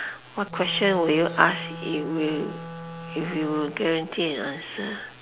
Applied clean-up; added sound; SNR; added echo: none; Wind instrument, woodwind instrument; 13 dB; none.